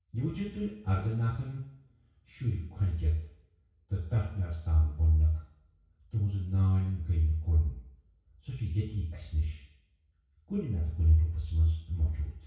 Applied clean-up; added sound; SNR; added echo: none; none; none; reverberation time 0.6 s.